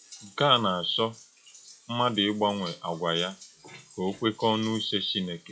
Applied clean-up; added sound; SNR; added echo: classical method log-MMSE.